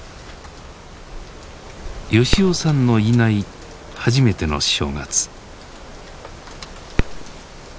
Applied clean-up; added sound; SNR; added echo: none; Fireworks; 9 dB; none.